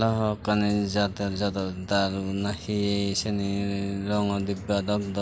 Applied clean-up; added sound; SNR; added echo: none; none; none; none.